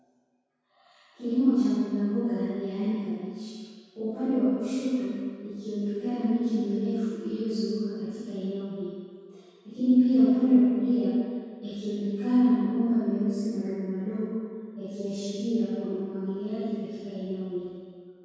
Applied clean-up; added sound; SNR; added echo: none; none; none; reverberation time 1.9 s.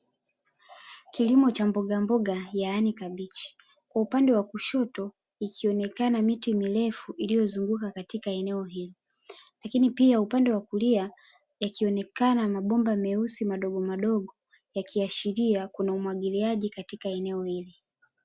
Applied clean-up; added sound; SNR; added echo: none; none; none; none.